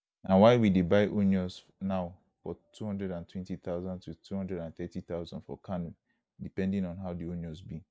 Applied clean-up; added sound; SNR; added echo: none; none; none; none.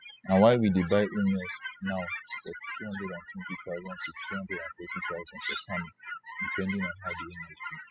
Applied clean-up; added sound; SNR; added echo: classical method spectral subtraction.